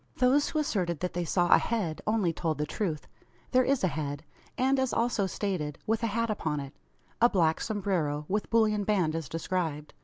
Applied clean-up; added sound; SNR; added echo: none; none; none; none.